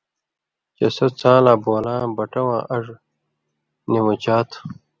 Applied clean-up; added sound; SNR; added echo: none; none; none; none.